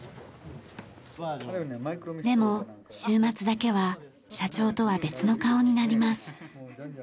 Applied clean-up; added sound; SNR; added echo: none; none; none; none.